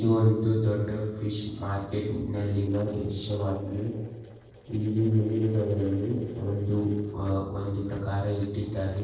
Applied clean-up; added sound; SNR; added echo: neural separator model SepFormer DNS4.